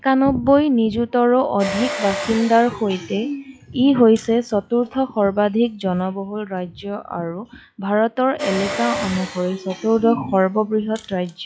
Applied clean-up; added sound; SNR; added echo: classical method log-MMSE.